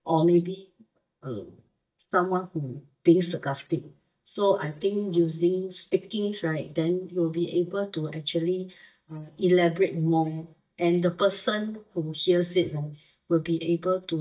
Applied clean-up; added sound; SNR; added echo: neural mask model DeepFilterNet 3.